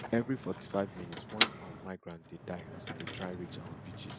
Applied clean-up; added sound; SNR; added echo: none; Motor vehicle (road); -4 dB; none.